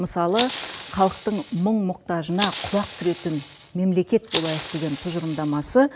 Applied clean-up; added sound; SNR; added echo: none; Fire; 9 dB; none.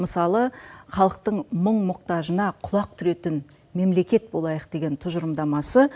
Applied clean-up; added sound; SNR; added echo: none; none; none; none.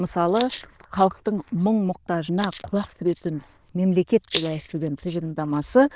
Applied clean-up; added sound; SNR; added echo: neural diffusion model UNIVERSE++.